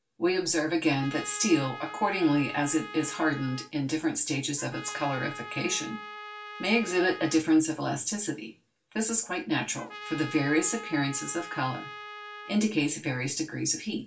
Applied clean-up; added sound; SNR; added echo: none; Trumpet; 13 dB; reverberation time 0.2 s.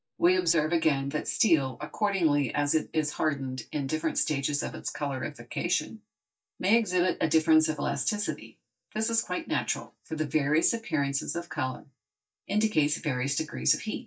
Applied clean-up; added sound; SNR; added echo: neural mask model DeepFilterNet 3.